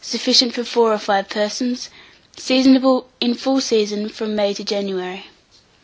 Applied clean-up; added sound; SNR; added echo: none; none; none; none.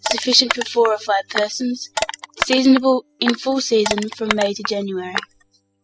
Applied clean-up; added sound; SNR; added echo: classical method spectral subtraction.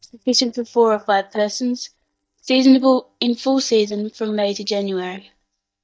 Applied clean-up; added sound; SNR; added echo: neural mask model DeepFilterNet 3.